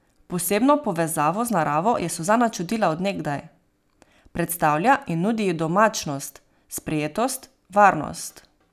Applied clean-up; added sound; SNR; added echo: none; none; none; none.